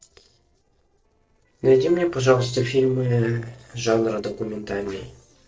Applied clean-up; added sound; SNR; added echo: neural separator model SepFormer DNS4.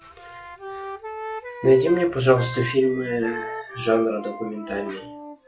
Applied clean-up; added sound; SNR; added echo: classical method log-MMSE.